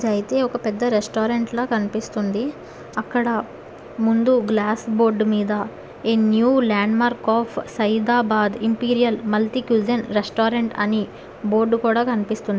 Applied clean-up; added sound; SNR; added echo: none; none; none; none.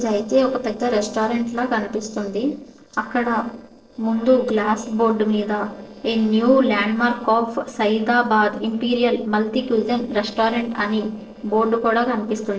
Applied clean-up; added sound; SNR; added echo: neural separator model SepFormer DNS4.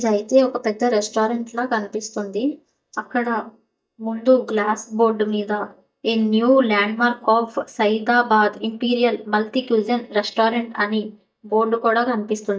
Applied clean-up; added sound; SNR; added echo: neural mask model DeepFilterNet 3.